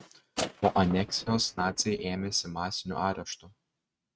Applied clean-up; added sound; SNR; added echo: neural mask model RNNoise.